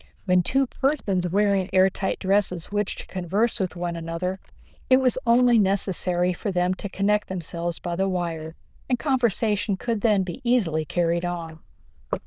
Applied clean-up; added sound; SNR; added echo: neural diffusion model UNIVERSE++.